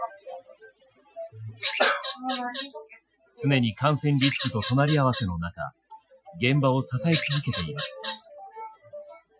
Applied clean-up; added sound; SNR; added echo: classical method Wiener filter.